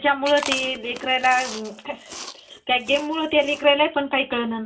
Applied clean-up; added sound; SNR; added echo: none; Chewing, mastication; 14 dB; reverberation time 0.2 s.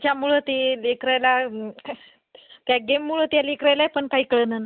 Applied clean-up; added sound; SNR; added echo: none; none; none; none.